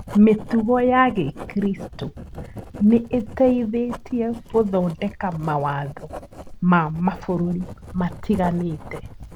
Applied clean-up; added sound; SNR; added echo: none; Writing; 15 dB; none.